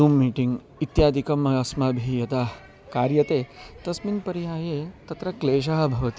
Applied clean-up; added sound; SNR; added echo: none; none; none; none.